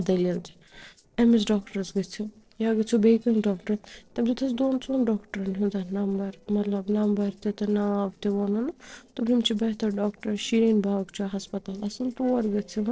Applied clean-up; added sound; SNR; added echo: neural separator model SepFormer DNS4.